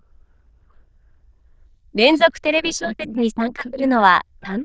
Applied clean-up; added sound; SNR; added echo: neural diffusion model UNIVERSE++.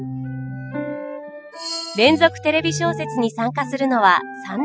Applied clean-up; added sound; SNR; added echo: classical method spectral subtraction.